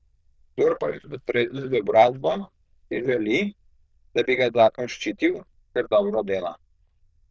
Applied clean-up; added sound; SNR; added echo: neural diffusion model UNIVERSE++.